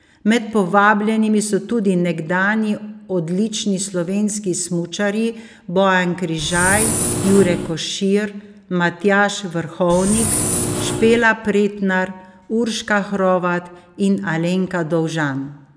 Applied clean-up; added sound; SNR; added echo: none; Engine; 2 dB; none.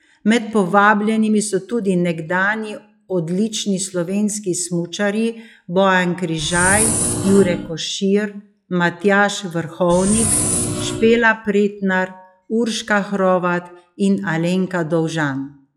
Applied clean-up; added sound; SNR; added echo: classical method log-MMSE.